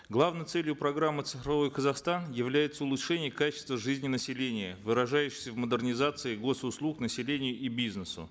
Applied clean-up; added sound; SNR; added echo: none; none; none; none.